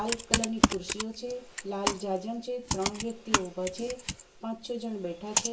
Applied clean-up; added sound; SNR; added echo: none; Computer keyboard; -2 dB; reverberation time 0.2 s.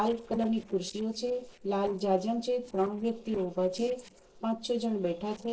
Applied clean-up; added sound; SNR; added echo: neural separator model SepFormer DNS4.